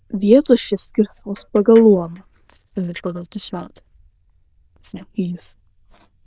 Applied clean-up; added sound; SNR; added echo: neural diffusion model UNIVERSE++.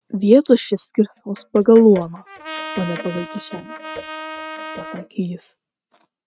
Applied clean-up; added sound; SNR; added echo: neural mask model RNNoise.